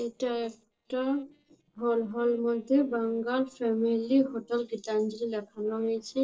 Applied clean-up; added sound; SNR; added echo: neural separator model SepFormer DNS4.